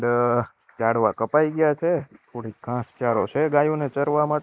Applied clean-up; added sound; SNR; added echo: neural mask model Resemble Enhance denoiser.